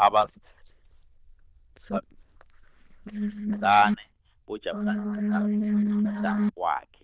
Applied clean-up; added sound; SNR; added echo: neural diffusion model UNIVERSE++.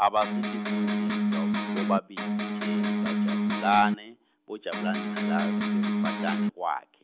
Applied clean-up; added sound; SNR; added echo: none; Electric guitar; -4 dB; none.